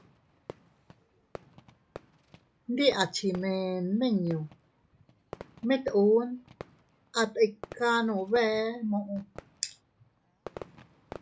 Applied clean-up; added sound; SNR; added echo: none; Fireworks; 19 dB; none.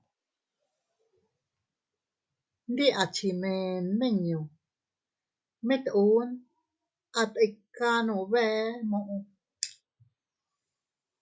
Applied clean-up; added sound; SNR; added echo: none; none; none; none.